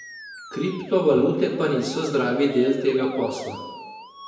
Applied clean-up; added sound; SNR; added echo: none; Musical instrument; 16 dB; reverberation time 0.9 s.